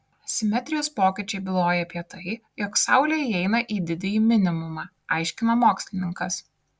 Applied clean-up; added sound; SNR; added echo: none; none; none; none.